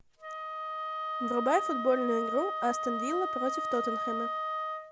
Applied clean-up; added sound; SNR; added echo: none; Wind instrument, woodwind instrument; 2 dB; none.